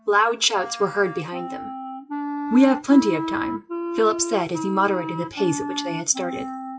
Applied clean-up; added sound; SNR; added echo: classical method WPE with log-MMSE.